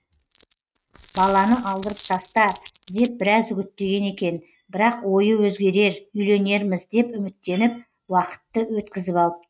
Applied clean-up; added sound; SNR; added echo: neural mask model RNNoise.